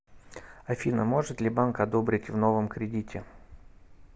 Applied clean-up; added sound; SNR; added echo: none; none; none; none.